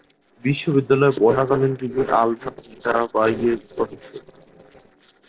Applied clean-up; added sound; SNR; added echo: neural separator model SepFormer DNS4.